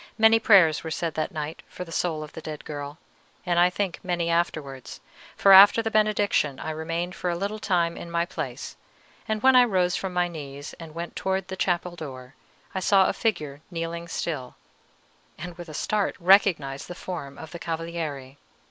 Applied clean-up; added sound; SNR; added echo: none; none; none; none.